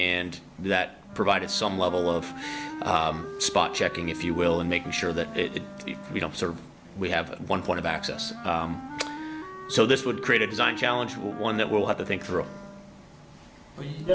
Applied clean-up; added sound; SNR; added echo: none; Wind instrument, woodwind instrument; 12 dB; none.